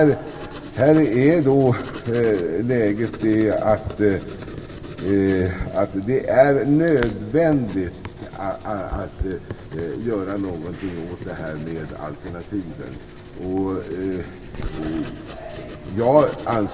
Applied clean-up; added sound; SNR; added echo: none; Writing; 13 dB; reverberation time 1.6 s.